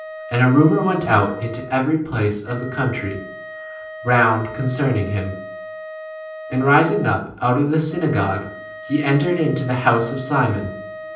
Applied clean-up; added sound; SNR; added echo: none; Wind instrument, woodwind instrument; 14 dB; reverberation time 0.6 s.